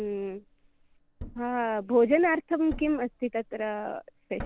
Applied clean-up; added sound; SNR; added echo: none; Thump, thud; 17 dB; none.